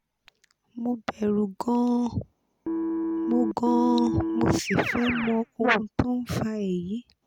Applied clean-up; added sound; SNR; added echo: none; Keyboard (musical); 6 dB; none.